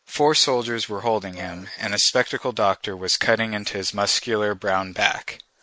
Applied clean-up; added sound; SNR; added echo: neural mask model Resemble Enhance denoiser.